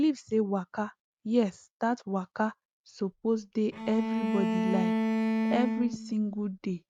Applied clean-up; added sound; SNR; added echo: neural mask model RNNoise.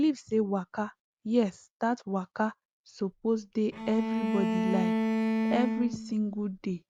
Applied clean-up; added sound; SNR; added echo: none; Bowed string instrument; 0 dB; none.